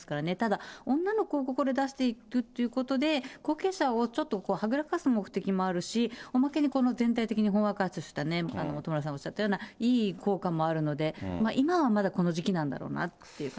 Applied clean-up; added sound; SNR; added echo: neural separator model SepFormer DNS4.